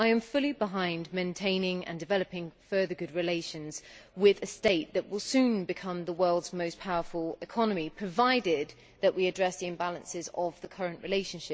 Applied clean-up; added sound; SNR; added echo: none; none; none; none.